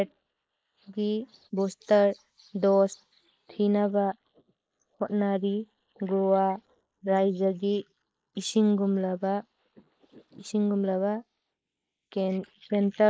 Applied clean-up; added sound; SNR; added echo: neural mask model Resemble Enhance denoiser.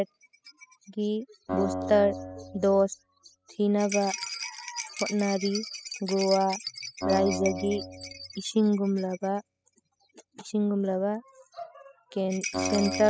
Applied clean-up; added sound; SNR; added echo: classical method spectral subtraction.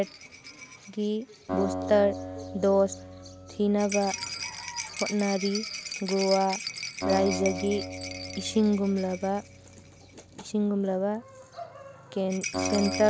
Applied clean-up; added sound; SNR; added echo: none; Acoustic guitar + Rattle; 8 dB; none.